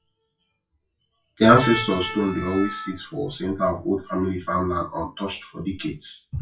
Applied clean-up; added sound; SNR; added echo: classical method WPE with log-MMSE.